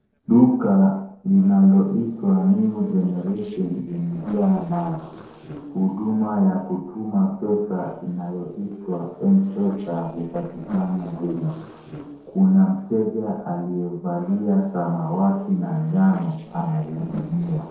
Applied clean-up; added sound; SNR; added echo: neural separator model SepFormer DNS4.